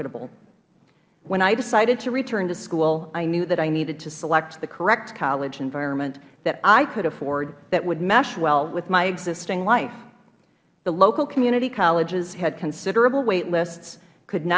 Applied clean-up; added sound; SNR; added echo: none; none; none; none.